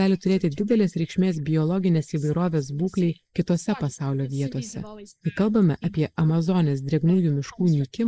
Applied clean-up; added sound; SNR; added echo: neural mask model Resemble Enhance denoiser.